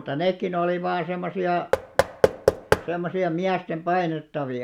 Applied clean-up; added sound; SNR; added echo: none; Knock / Wood; -1 dB; none.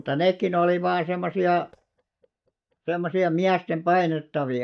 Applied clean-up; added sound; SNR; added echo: neural mask model DeepFilterNet 3.